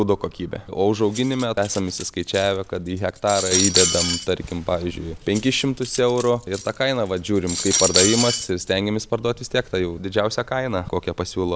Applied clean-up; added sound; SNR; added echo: none; Cutlery, silverware; 4 dB; none.